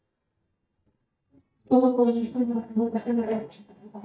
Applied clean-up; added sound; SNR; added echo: neural mask model DeepFilterNet 3.